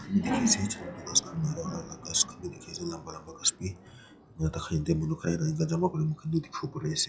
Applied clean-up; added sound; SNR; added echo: classical method log-MMSE.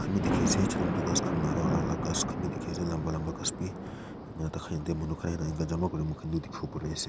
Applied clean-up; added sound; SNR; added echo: none; Thunder; 1 dB; none.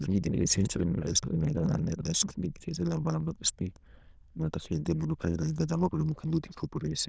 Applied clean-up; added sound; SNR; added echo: neural diffusion model UNIVERSE++.